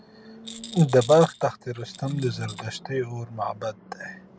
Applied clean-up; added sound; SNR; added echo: none; Rattle; 18 dB; none.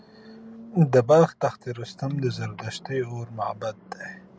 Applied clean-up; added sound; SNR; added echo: none; none; none; none.